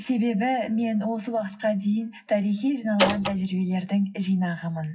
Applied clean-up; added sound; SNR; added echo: classical method WPE with log-MMSE.